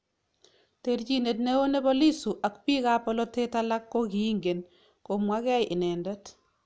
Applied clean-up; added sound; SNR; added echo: none; none; none; none.